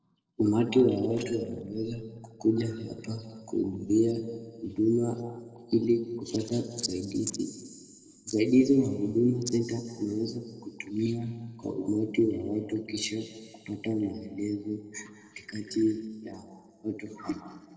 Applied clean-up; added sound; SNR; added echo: neural separator model SepFormer DNS4.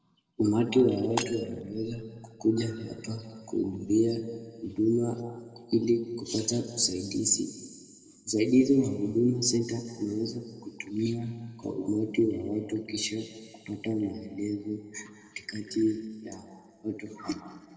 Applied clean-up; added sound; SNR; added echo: none; Shatter; 14 dB; reverberation time 1.7 s.